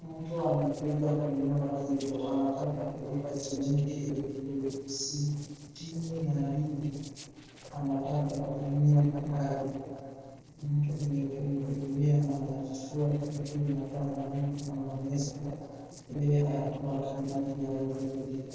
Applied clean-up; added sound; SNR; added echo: neural separator model SepFormer DNS4.